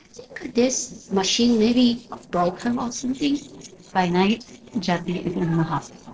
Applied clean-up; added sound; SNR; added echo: neural separator model SepFormer DNS4.